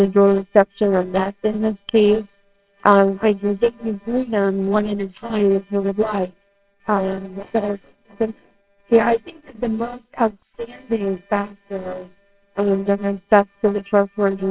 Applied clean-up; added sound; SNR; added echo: neural separator model SepFormer WHAMR!.